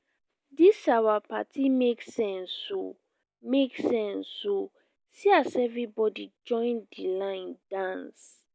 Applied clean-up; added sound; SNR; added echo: none; none; none; none.